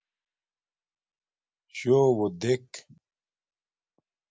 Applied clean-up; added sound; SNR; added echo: none; none; none; none.